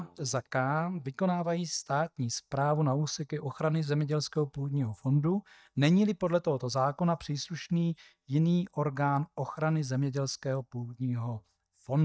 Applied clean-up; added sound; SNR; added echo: neural mask model DeepFilterNet 3.